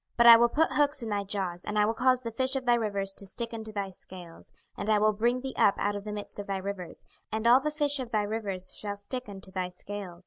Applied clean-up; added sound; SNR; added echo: none; none; none; none.